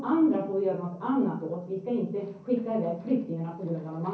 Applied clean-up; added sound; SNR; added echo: none; none; none; reverberation time 0.6 s.